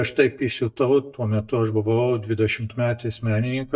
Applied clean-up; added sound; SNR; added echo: neural mask model DeepFilterNet 3.